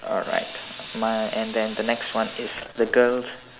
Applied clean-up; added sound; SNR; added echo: none; Sink (filling or washing) / Water tap, faucet; 15 dB; none.